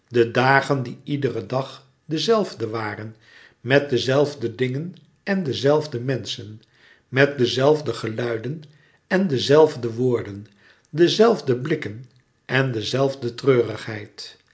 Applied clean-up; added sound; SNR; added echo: none; none; none; none.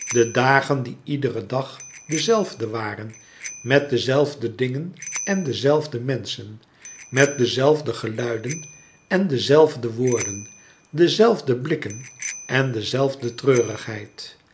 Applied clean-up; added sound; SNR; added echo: none; Bicycle bell; 16 dB; none.